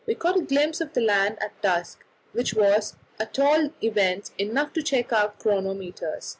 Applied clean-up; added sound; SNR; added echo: none; none; none; none.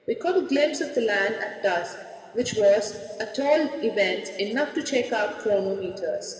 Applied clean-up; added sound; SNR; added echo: none; none; none; reverberation time 2.1 s.